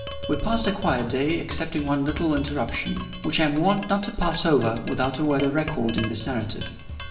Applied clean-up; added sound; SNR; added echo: none; Tap; 9 dB; reverberation time 0.8 s.